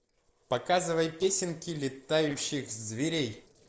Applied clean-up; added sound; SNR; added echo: neural separator model SepFormer DNS4.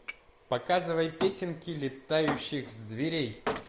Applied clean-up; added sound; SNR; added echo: none; Wood; 9 dB; none.